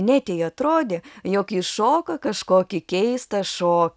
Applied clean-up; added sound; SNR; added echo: none; none; none; none.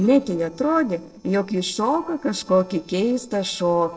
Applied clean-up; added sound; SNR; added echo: neural separator model SepFormer DNS4.